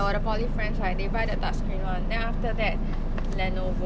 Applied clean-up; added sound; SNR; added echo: none; none; none; none.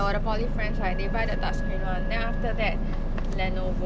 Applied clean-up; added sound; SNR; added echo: none; Wind instrument, woodwind instrument; 18 dB; none.